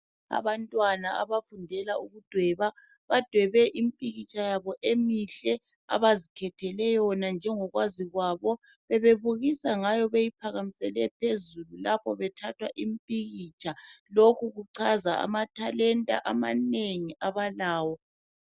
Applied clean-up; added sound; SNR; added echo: none; none; none; none.